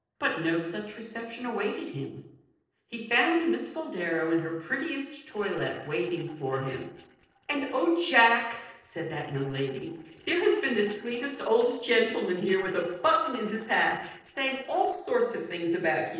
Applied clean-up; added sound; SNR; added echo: neural separator model SepFormer DNS4.